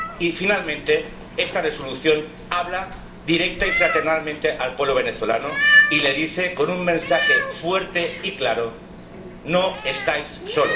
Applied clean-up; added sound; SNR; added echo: none; Meow; 3 dB; reverberation time 1.9 s.